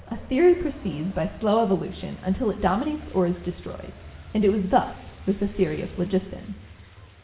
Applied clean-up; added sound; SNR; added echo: none; Truck; 17 dB; reverberation time 1.1 s.